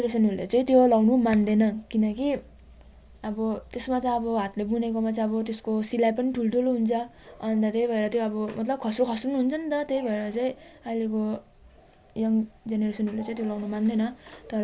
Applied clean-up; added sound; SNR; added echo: none; none; none; none.